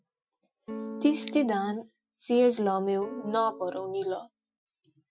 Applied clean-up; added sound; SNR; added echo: classical method Wiener filter.